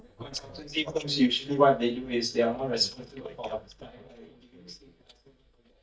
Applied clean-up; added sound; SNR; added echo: neural mask model DeepFilterNet 3.